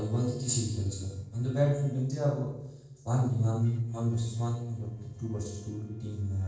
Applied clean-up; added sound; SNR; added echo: neural separator model SepFormer DNS4.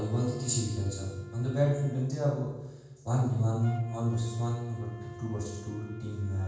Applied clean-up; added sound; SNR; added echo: none; Wind instrument, woodwind instrument; 18 dB; reverberation time 1.2 s.